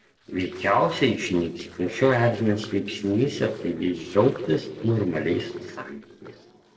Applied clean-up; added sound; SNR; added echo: neural separator model SepFormer DNS4.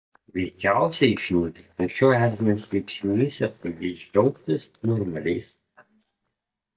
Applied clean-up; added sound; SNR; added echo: neural mask model DeepFilterNet 3.